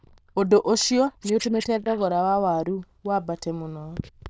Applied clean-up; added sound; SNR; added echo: neural diffusion model UNIVERSE++.